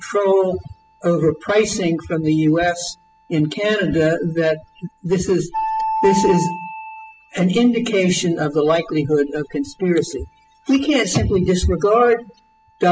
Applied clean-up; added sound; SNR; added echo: classical method spectral subtraction.